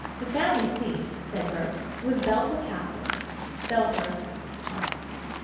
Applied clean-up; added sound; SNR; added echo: none; Waves, surf; 6 dB; reverberation time 1.2 s.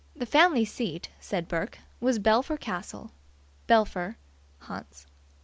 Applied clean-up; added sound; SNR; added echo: none; none; none; none.